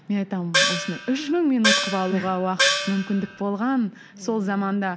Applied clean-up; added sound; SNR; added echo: none; Gong; 0 dB; none.